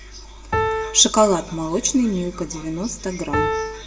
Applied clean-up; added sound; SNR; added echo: none; Piano; 0 dB; reverberation time 1.2 s.